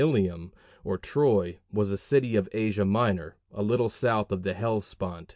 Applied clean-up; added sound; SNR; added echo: none; none; none; none.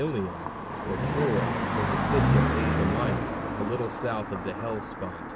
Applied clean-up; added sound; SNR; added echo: none; Car passing by; -4 dB; none.